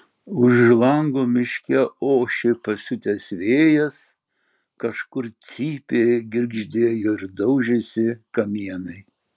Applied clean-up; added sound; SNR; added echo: none; none; none; none.